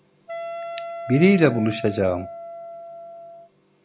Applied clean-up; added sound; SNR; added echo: none; Wind instrument, woodwind instrument; 11 dB; none.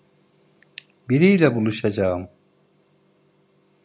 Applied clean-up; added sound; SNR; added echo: none; none; none; none.